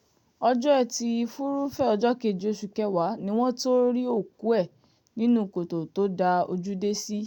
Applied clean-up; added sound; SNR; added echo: none; none; none; none.